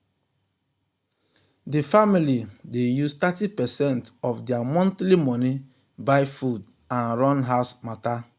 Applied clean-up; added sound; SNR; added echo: none; none; none; none.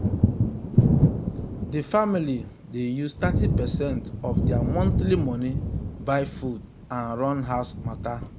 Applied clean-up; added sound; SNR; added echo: none; Thunder; -3 dB; none.